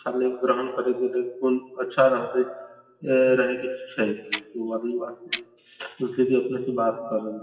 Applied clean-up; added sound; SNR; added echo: classical method WPE with log-MMSE.